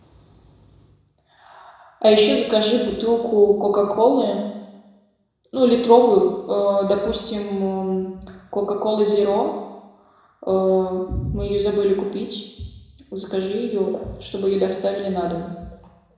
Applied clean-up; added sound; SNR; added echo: none; none; none; reverberation time 1.0 s.